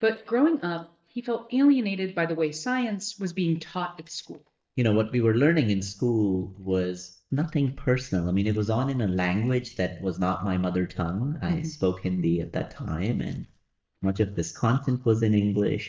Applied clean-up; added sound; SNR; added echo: neural mask model DeepFilterNet 3.